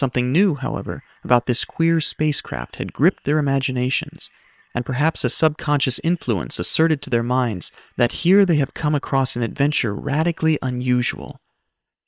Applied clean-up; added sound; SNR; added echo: neural separator model SepFormer WHAM!.